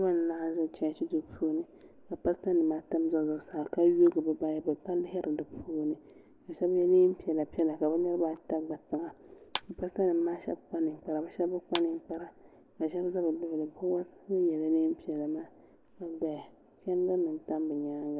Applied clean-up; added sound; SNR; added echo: none; Clapping; 12 dB; none.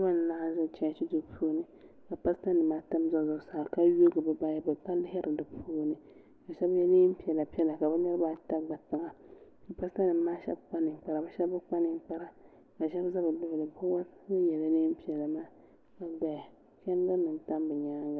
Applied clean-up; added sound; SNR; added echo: none; none; none; none.